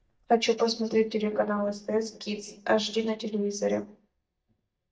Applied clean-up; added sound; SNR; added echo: neural mask model DeepFilterNet 3.